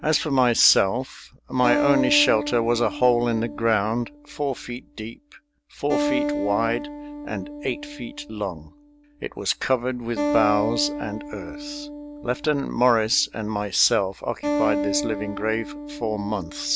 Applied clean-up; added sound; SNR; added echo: none; Acoustic guitar; 6 dB; none.